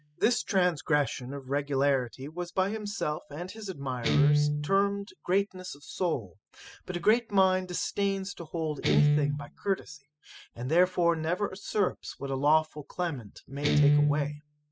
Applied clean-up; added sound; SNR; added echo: classical method spectral subtraction.